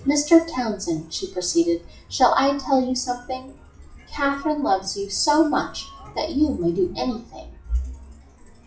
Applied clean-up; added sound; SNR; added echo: classical method WPE with log-MMSE.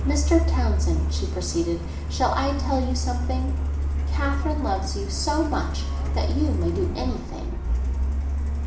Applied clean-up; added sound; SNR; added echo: none; Truck; -4 dB; reverberation time 0.7 s.